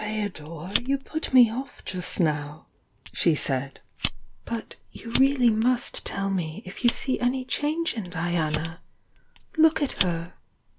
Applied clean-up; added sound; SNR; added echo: none; Fire; 8 dB; none.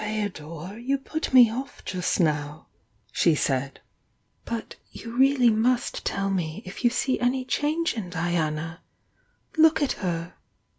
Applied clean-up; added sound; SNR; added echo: none; none; none; none.